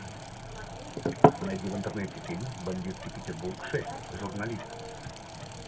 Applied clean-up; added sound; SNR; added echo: none; Bicycle; 16 dB; reverberation time 1.4 s.